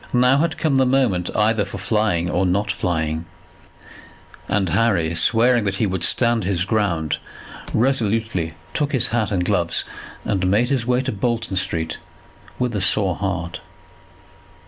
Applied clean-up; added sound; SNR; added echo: none; none; none; none.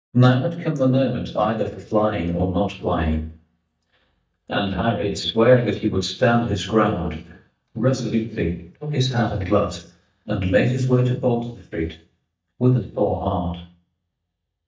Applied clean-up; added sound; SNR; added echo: neural mask model DeepFilterNet 3.